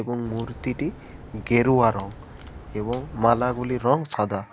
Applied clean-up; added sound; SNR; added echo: none; Crack; 16 dB; none.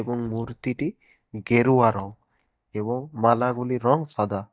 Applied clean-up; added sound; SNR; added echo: neural mask model DeepFilterNet 3.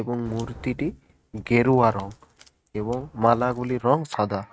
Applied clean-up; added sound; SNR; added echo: neural mask model RNNoise.